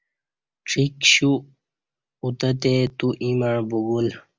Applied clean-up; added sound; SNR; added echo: none; none; none; none.